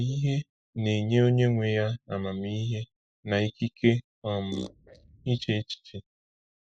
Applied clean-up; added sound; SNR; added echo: neural mask model Resemble Enhance denoiser.